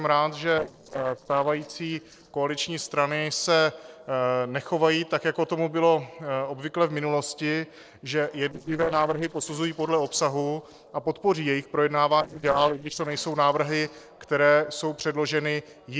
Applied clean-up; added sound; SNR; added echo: neural separator model SepFormer DNS4.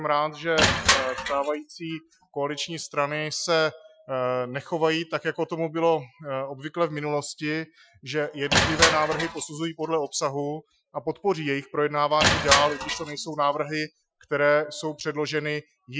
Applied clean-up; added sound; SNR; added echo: classical method Wiener filter.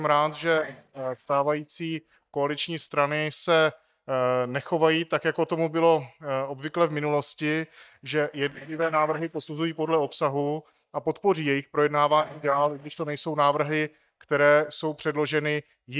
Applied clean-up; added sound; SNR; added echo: neural mask model DeepFilterNet 3.